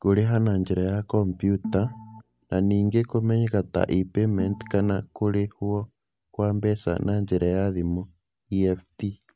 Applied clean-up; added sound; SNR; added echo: none; Organ; 14 dB; none.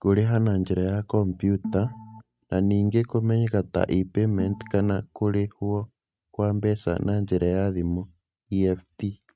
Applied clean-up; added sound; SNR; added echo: neural mask model RNNoise.